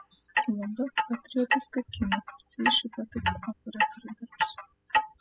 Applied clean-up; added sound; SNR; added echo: classical method spectral subtraction.